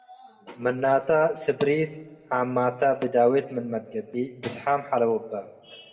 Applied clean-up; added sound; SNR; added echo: none; none; none; reverberation time 1.1 s.